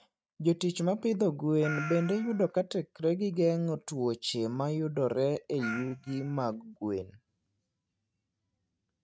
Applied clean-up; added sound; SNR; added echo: neural mask model RNNoise.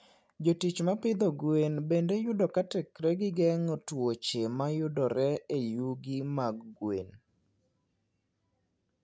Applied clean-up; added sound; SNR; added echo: none; none; none; none.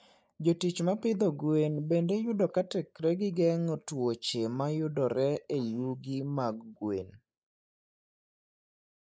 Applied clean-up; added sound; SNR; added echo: neural mask model Resemble Enhance denoiser.